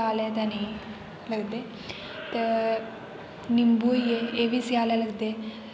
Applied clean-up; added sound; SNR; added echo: none; none; none; none.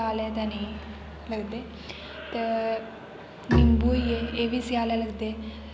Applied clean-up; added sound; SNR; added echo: none; Bowed string instrument; 3 dB; none.